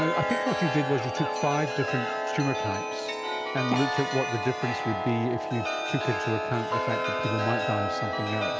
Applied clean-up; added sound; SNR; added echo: none; Chime; 0 dB; none.